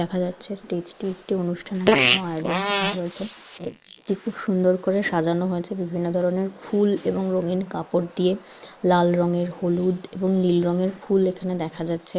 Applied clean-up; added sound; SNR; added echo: neural mask model Resemble Enhance denoiser.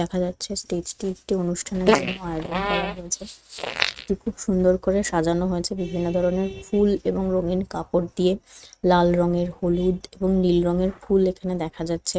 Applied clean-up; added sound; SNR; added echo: neural mask model RNNoise.